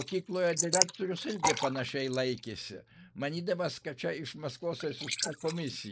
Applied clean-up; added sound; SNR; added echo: neural mask model Resemble Enhance denoiser.